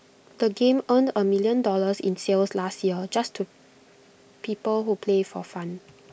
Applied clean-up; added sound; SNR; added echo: none; none; none; none.